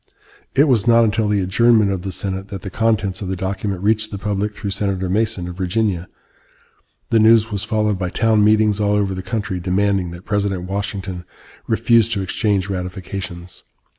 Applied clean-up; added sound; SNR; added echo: none; none; none; none.